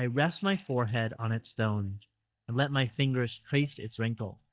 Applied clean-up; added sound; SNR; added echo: neural mask model DeepFilterNet 3.